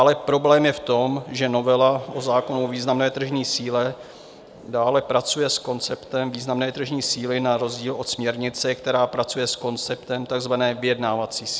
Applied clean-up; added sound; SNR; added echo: none; none; none; none.